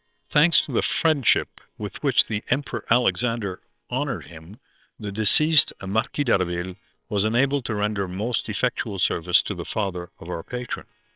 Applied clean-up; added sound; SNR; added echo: neural separator model SepFormer WHAMR!.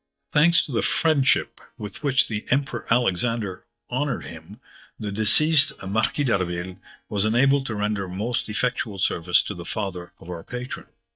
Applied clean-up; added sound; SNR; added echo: neural mask model DeepFilterNet 3.